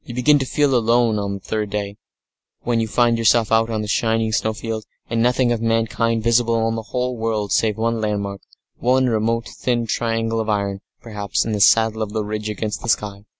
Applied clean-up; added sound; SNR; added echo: none; none; none; none.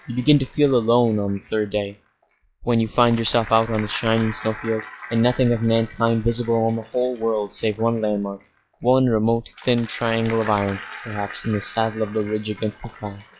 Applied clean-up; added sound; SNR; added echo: classical method log-MMSE.